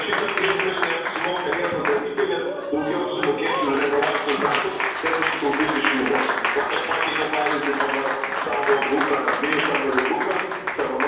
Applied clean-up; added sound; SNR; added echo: none; Applause; 1 dB; reverberation time 1.2 s.